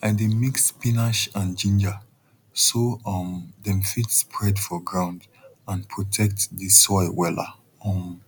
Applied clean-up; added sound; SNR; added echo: none; none; none; none.